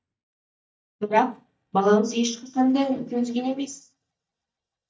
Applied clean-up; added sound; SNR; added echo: neural mask model DeepFilterNet 3.